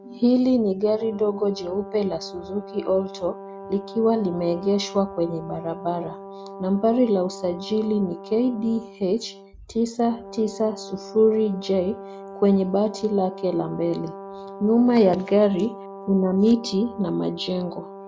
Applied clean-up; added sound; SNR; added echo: none; Brass instrument; 15 dB; none.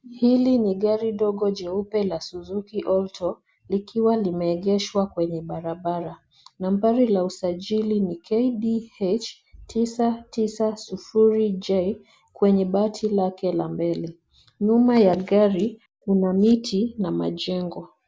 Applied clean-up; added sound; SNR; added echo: none; none; none; none.